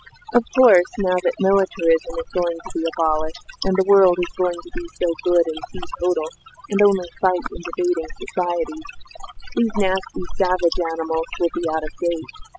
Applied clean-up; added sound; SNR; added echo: classical method spectral subtraction.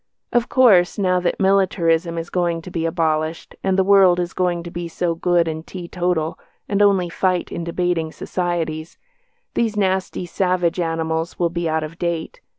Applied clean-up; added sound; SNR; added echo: none; none; none; none.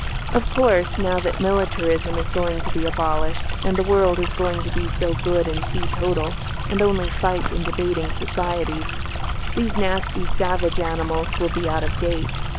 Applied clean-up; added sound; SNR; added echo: none; Stream; 0 dB; none.